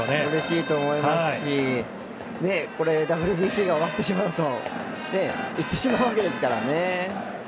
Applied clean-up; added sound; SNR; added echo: none; Bass drum; 19 dB; none.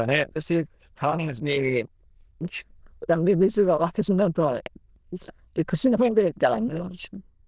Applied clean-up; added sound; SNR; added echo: neural diffusion model UNIVERSE++.